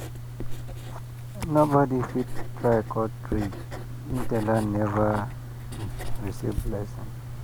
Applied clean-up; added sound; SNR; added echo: none; Writing; 4 dB; none.